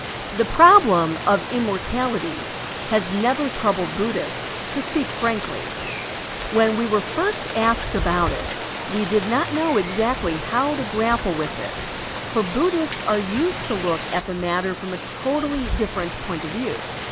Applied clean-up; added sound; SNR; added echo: none; Rain; 7 dB; none.